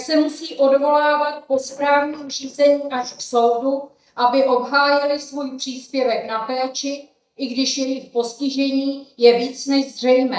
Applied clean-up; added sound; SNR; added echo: neural mask model DeepFilterNet 3.